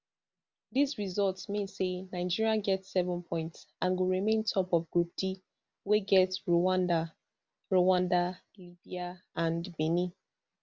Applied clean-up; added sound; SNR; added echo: none; none; none; none.